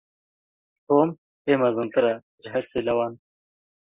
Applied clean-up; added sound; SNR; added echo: none; none; none; none.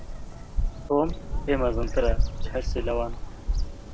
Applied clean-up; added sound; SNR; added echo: none; Bird vocalization, bird call, bird song; -3 dB; none.